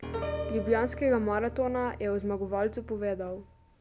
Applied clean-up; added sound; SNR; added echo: none; Piano; 9 dB; none.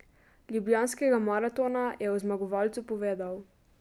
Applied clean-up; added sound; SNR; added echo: none; none; none; none.